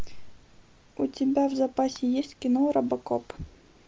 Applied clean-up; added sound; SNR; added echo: none; none; none; none.